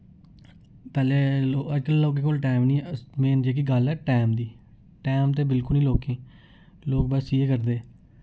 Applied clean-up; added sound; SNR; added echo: none; none; none; none.